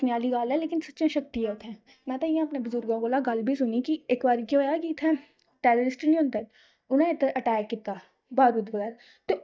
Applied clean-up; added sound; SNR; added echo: neural mask model DeepFilterNet 3.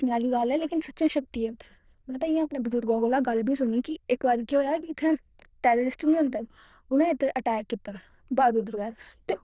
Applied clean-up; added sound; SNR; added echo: neural diffusion model UNIVERSE++.